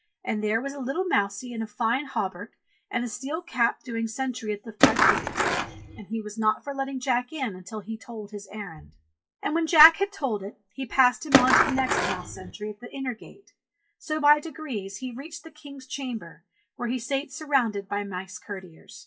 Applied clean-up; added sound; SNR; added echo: classical method WPE with log-MMSE.